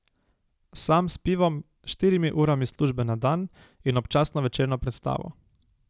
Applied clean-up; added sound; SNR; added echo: none; none; none; none.